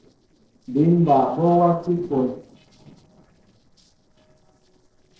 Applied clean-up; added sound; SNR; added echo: neural separator model SepFormer DNS4.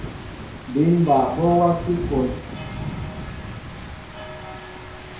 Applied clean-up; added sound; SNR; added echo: none; Rain; 9 dB; reverberation time 0.6 s.